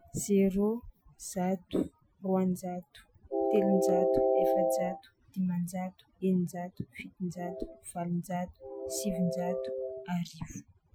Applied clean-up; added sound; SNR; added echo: classical method Wiener filter.